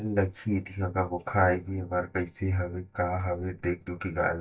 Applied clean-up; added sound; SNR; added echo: neural mask model DeepFilterNet 3.